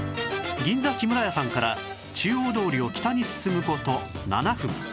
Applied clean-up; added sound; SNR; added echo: none; Bowed string instrument; 19 dB; none.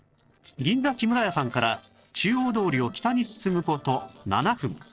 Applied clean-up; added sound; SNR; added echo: neural separator model SepFormer DNS4.